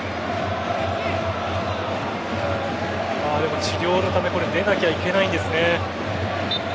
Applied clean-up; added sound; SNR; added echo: none; none; none; none.